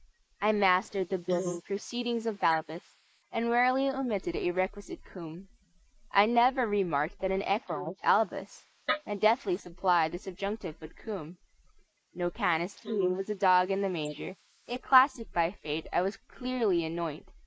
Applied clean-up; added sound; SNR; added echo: neural mask model Resemble Enhance denoiser.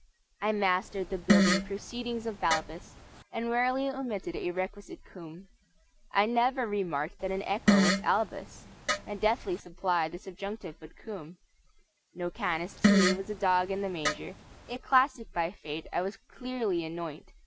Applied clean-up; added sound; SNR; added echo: none; Fart; -2 dB; none.